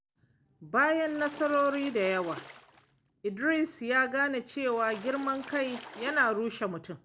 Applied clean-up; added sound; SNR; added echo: none; Splash, splatter; 17 dB; none.